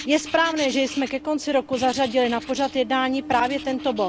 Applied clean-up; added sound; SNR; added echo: none; Writing + Train; 13 dB; none.